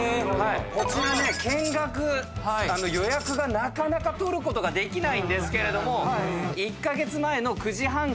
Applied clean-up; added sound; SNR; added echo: none; Tambourine; 14 dB; none.